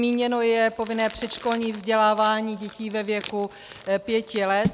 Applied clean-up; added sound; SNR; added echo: none; Crumpling, crinkling; 13 dB; none.